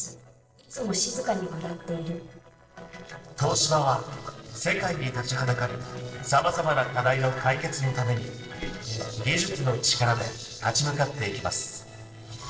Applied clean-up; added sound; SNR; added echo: neural separator model SepFormer DNS4.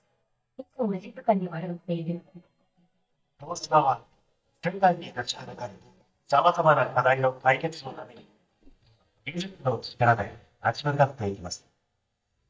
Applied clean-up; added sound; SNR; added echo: neural mask model DeepFilterNet 3.